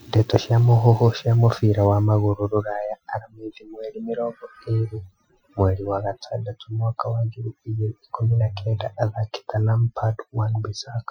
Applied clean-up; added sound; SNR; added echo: classical method Wiener filter.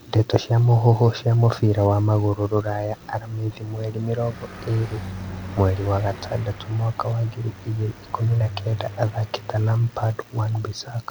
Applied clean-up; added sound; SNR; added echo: none; Car passing by; 16 dB; none.